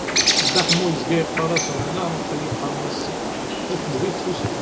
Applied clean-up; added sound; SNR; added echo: none; Bird; -3 dB; none.